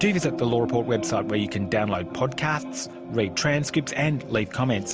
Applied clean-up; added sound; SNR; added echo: none; none; none; none.